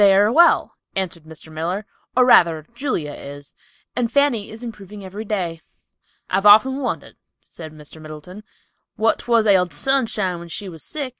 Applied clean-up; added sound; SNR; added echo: none; none; none; none.